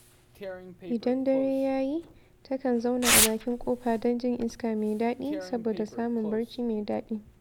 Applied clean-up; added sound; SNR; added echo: none; Tearing; 5 dB; none.